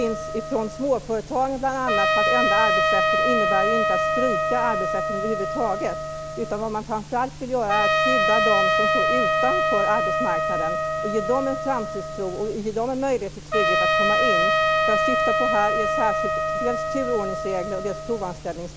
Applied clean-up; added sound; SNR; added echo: none; Trumpet; -3 dB; none.